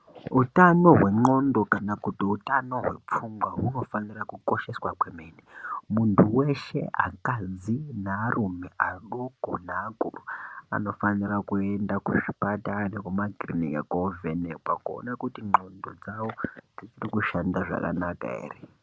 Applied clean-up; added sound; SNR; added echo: none; none; none; none.